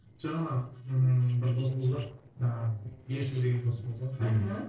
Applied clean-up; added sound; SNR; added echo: neural separator model SepFormer DNS4.